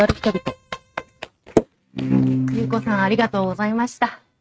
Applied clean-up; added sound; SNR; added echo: neural mask model RNNoise.